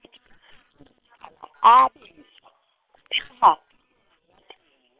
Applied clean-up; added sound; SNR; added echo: neural separator model SepFormer WHAM!.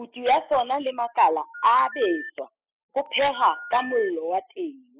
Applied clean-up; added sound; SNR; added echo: classical method spectral subtraction.